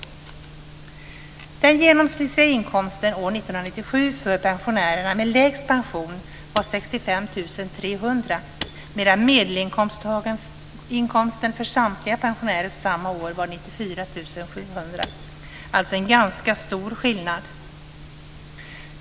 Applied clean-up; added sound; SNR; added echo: none; Shatter / Crushing; 17 dB; none.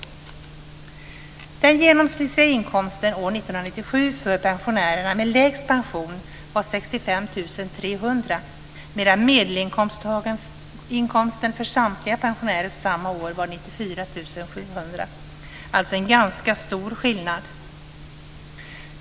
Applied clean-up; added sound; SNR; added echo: none; none; none; none.